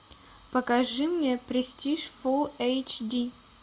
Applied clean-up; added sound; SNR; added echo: none; none; none; none.